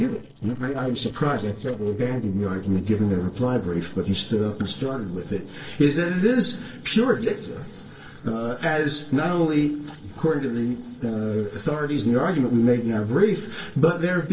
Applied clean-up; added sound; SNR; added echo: neural separator model SepFormer DNS4.